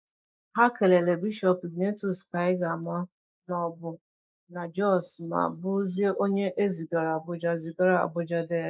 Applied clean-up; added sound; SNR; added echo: neural mask model Resemble Enhance denoiser.